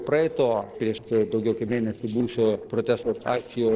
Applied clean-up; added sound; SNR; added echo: neural separator model SepFormer DNS4.